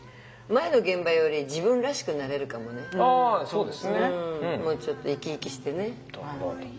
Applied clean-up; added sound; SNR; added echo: none; none; none; none.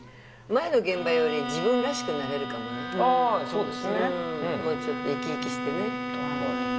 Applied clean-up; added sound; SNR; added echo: none; Bowed string instrument; 5 dB; none.